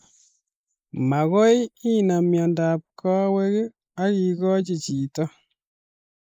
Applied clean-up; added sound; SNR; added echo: neural mask model Resemble Enhance denoiser.